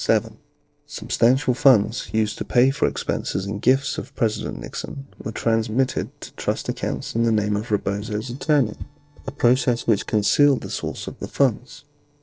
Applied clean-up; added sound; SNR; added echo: neural separator model SepFormer DNS4.